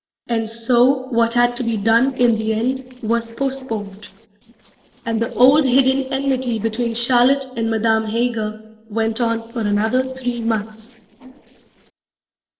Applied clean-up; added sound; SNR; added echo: neural separator model SepFormer DNS4.